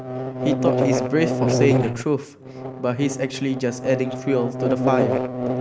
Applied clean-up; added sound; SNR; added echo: none; Buzz; 0 dB; none.